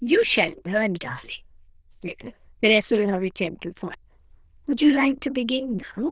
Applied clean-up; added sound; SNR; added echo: neural diffusion model UNIVERSE++.